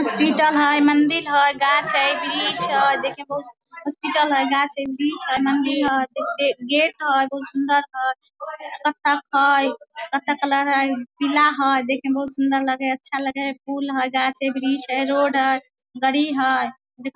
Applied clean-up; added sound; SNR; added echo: none; none; none; none.